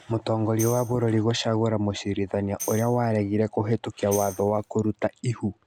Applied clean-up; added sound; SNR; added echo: none; Tambourine; 17 dB; none.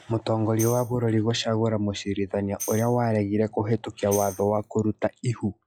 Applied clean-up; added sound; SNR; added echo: classical method log-MMSE.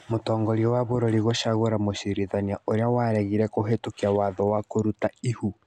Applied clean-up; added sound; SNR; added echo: none; none; none; none.